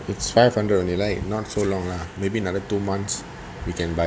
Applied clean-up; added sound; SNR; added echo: none; none; none; none.